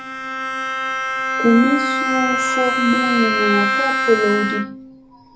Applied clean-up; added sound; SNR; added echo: none; Bowed string instrument; 0 dB; reverberation time 0.3 s.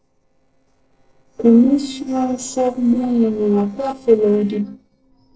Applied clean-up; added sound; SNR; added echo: neural separator model SepFormer DNS4.